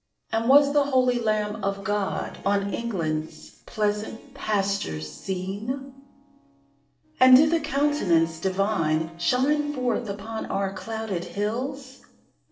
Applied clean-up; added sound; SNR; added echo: neural separator model SepFormer DNS4.